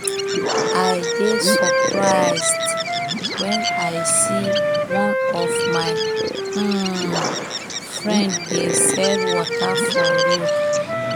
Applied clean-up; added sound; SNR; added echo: none; Bird + Wind instrument, woodwind instrument; -4 dB; none.